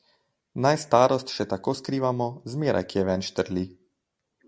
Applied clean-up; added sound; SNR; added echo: none; none; none; none.